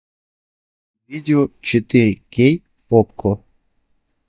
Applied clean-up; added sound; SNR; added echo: neural mask model DeepFilterNet 3.